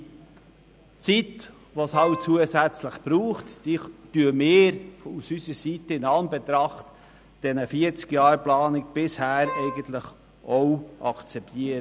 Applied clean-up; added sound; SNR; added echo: none; Wind instrument, woodwind instrument; 9 dB; none.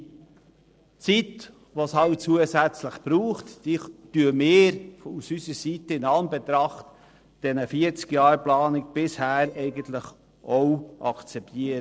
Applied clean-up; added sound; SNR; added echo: neural separator model SepFormer DNS4.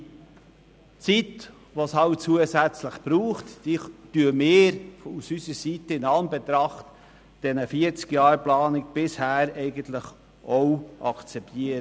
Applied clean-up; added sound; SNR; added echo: none; none; none; none.